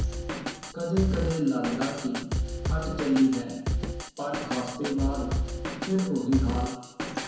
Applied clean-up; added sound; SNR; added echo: none; Drum kit; 2 dB; reverberation time 1.0 s.